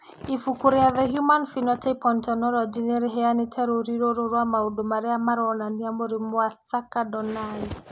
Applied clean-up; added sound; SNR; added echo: none; none; none; none.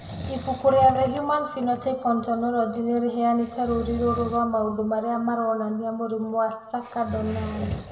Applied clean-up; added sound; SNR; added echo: none; Breathing; 15 dB; reverberation time 1.1 s.